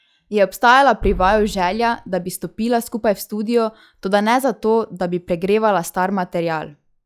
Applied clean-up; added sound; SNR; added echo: classical method log-MMSE.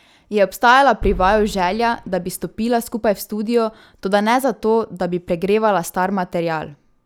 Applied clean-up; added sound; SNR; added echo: none; Boom; 12 dB; none.